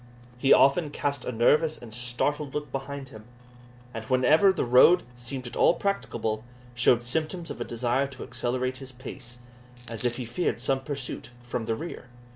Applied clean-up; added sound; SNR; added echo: none; Coin (dropping); 8 dB; none.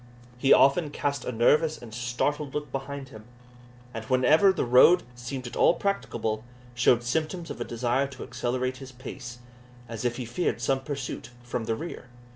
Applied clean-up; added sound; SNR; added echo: none; none; none; none.